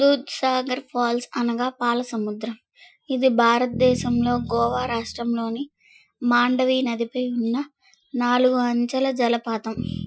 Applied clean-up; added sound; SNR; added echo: classical method Wiener filter.